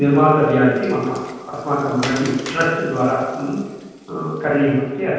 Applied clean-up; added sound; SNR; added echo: none; Water; 18 dB; reverberation time 1.2 s.